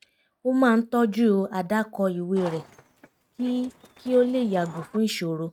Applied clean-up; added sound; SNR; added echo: neural mask model RNNoise.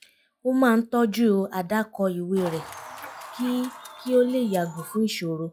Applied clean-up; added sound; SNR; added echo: classical method log-MMSE.